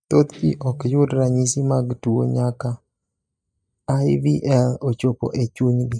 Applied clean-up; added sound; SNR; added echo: neural mask model DeepFilterNet 3.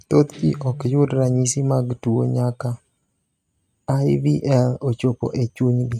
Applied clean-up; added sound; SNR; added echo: neural mask model RNNoise.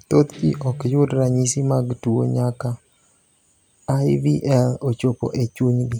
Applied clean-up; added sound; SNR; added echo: none; Guitar; 18 dB; none.